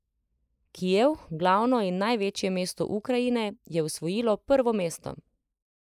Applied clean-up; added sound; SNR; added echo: neural mask model Resemble Enhance denoiser.